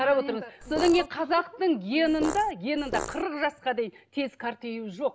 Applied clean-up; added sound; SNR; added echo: none; Fart; 8 dB; none.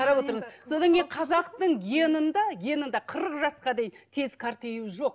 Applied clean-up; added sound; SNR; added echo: none; none; none; none.